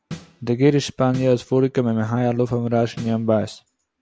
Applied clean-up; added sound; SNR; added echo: none; Snare drum; 19 dB; none.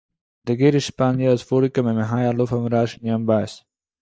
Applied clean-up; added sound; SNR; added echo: neural mask model DeepFilterNet 3.